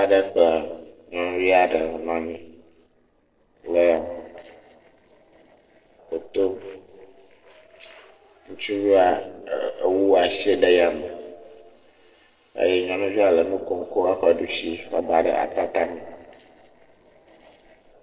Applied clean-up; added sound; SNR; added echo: neural separator model SepFormer DNS4.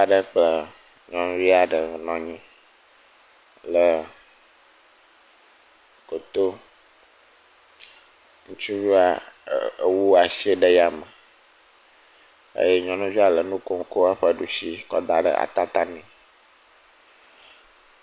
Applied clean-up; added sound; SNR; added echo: none; none; none; none.